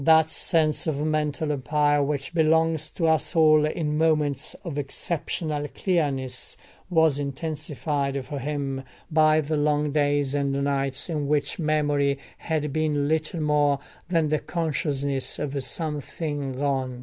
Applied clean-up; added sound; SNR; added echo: none; none; none; none.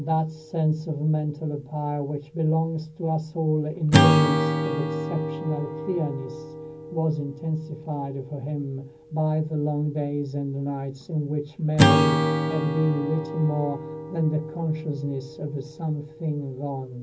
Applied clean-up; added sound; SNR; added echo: none; Acoustic guitar / Strum; 1 dB; reverberation time 0.4 s.